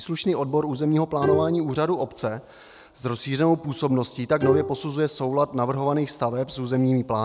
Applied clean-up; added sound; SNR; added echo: none; Bowed string instrument; 8 dB; none.